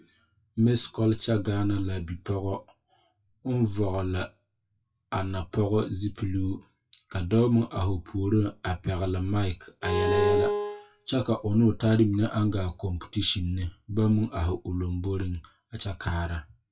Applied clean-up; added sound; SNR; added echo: classical method WPE with log-MMSE.